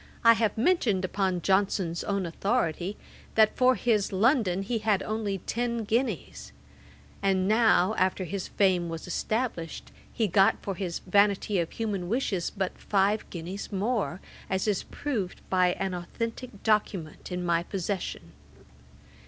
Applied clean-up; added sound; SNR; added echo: none; none; none; none.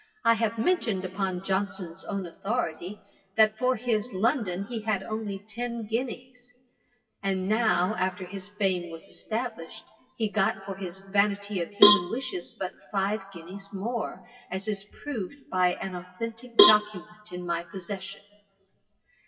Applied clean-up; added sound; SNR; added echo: classical method WPE with log-MMSE.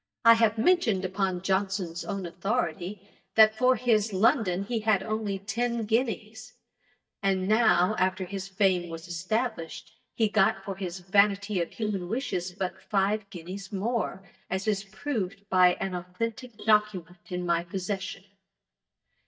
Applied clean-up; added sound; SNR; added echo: neural mask model DeepFilterNet 3.